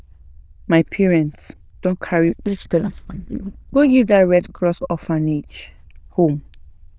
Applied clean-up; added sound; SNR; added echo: neural diffusion model UNIVERSE++.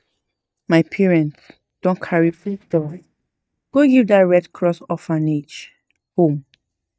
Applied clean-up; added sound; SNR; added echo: neural mask model DeepFilterNet 3.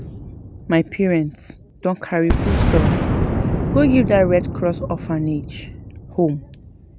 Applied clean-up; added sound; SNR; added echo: none; Boom; 2 dB; none.